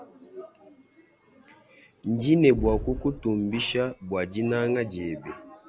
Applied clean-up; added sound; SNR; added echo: none; Boom; 11 dB; none.